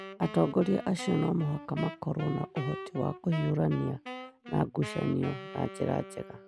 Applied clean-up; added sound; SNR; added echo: none; Wind instrument, woodwind instrument; 12 dB; none.